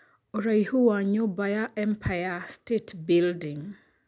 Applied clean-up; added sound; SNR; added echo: none; none; none; none.